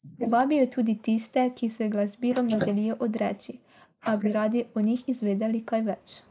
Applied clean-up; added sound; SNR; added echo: neural mask model Resemble Enhance denoiser.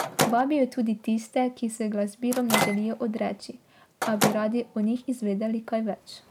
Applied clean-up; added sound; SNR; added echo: none; Microwave oven; 6 dB; none.